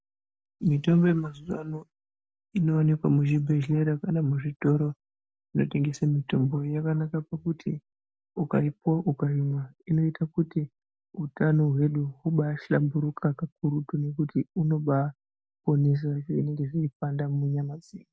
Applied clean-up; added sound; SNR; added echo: none; none; none; none.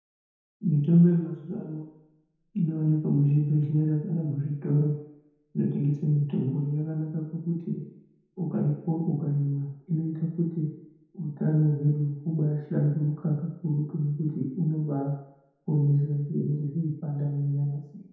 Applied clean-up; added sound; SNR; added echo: none; none; none; reverberation time 0.9 s.